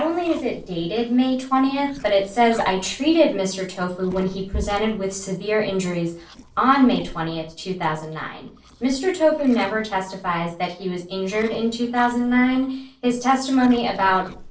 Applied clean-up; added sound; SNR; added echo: neural separator model SepFormer DNS4.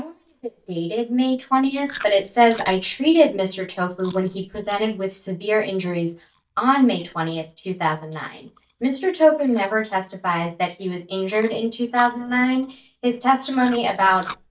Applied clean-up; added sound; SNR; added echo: neural mask model DeepFilterNet 3.